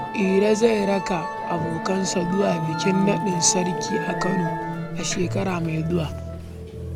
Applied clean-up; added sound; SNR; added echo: none; Musical instrument; 4 dB; none.